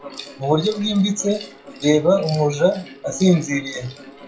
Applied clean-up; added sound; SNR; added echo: classical method WPE with log-MMSE.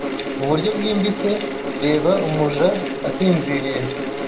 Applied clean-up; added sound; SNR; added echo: none; Mechanical fan; 5 dB; reverberation time 0.8 s.